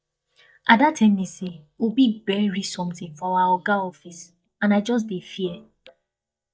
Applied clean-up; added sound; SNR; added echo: neural mask model DeepFilterNet 3.